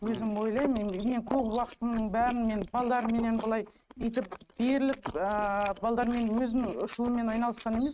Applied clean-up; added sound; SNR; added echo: neural mask model RNNoise.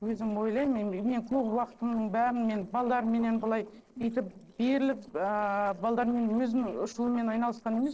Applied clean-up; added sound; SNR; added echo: neural separator model SepFormer DNS4.